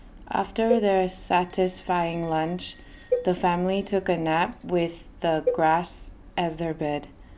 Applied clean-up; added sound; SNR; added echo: none; Bell + Cowbell; 9 dB; none.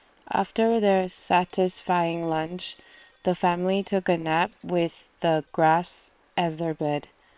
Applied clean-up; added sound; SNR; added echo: neural separator model SepFormer WHAM!.